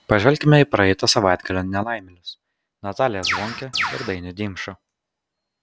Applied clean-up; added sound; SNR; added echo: none; Bird; 4 dB; none.